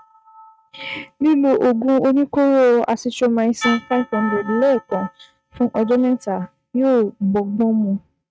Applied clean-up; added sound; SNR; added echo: neural mask model RNNoise.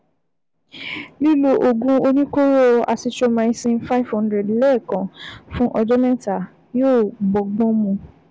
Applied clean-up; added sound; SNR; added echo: none; none; none; none.